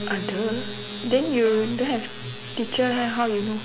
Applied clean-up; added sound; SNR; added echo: none; Cupboard open or close + Piano; 13 dB; none.